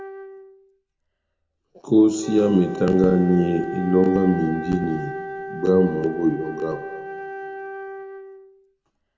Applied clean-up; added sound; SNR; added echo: none; Wind instrument, woodwind instrument; 11 dB; reverberation time 1.8 s.